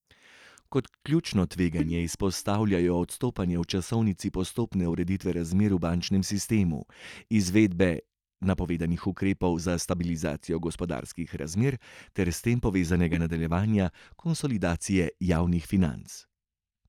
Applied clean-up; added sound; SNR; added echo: neural mask model DeepFilterNet 3.